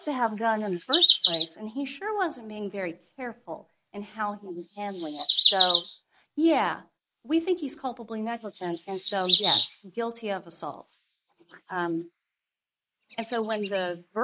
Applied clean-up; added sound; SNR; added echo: neural mask model Resemble Enhance denoiser.